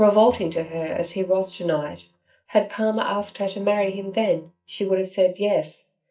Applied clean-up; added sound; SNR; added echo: neural mask model DeepFilterNet 3.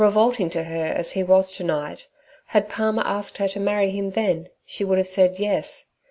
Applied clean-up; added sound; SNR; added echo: none; none; none; none.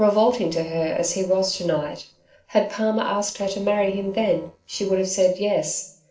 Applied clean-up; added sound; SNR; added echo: neural separator model SepFormer DNS4.